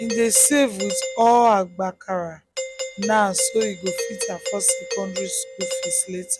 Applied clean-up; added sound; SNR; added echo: none; Doorbell; 9 dB; none.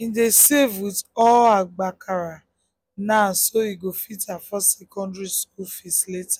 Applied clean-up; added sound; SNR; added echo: none; none; none; none.